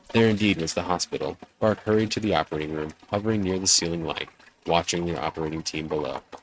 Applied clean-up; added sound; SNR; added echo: neural mask model RNNoise.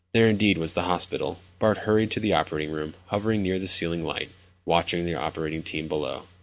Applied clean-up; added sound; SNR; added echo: none; none; none; none.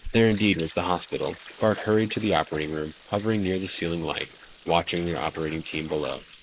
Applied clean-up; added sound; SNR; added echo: neural mask model Resemble Enhance denoiser.